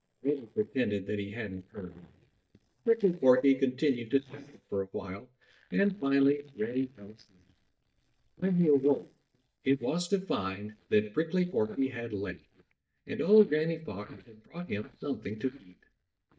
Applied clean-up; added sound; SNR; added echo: neural mask model DeepFilterNet 3.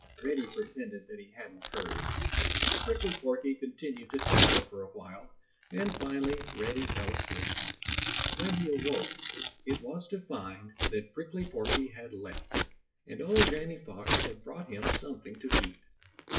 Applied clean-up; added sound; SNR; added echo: classical method WPE with log-MMSE.